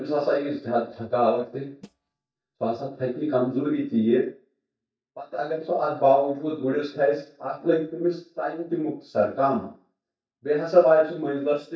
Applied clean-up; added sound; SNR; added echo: neural mask model DeepFilterNet 3.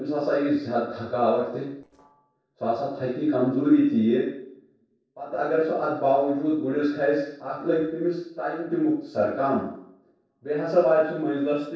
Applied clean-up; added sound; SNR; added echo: neural separator model SepFormer DNS4.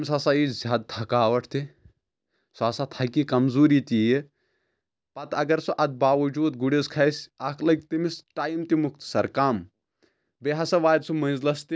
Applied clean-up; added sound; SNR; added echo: none; none; none; none.